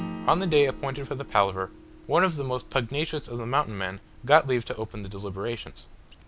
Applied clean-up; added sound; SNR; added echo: none; Acoustic guitar / Strum; 17 dB; none.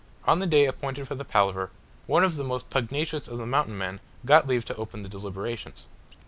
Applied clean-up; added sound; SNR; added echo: none; none; none; none.